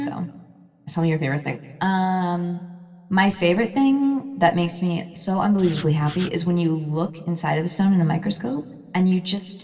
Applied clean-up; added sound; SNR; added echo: none; Writing; 13 dB; reverberation time 1.8 s.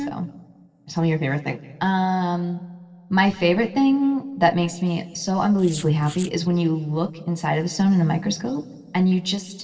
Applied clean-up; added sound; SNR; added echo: neural separator model SepFormer DNS4.